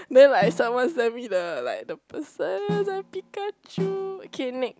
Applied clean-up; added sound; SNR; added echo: none; Snare drum; 12 dB; none.